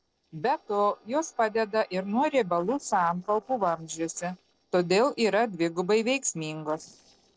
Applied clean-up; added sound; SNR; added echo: neural separator model SepFormer DNS4.